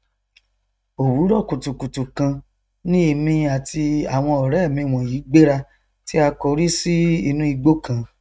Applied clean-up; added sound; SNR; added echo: neural mask model RNNoise.